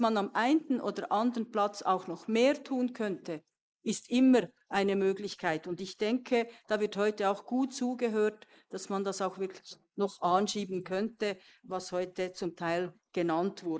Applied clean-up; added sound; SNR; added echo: neural mask model Resemble Enhance denoiser.